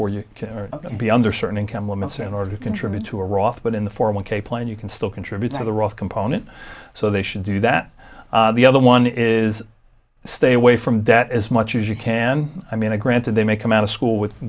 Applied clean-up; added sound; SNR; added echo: none; none; none; none.